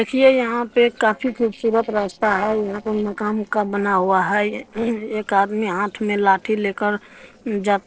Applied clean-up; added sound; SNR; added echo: neural separator model SepFormer DNS4.